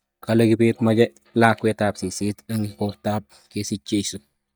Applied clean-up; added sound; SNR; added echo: neural mask model DeepFilterNet 3.